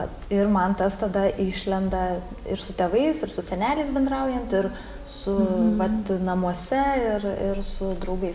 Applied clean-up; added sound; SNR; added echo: none; none; none; none.